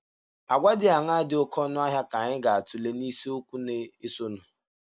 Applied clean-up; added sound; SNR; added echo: none; none; none; none.